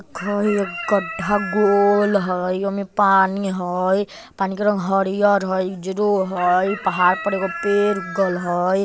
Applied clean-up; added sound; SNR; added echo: none; Chicken, rooster; 11 dB; none.